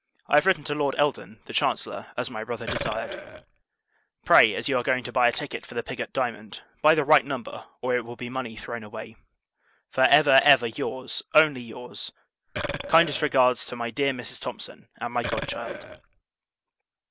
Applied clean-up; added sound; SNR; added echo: none; Burping, eructation; 7 dB; none.